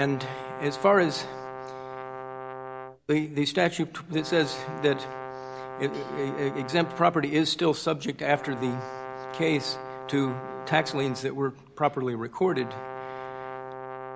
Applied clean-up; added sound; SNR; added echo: none; Brass instrument; 10 dB; none.